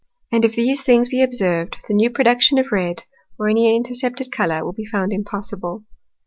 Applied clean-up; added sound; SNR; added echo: none; none; none; none.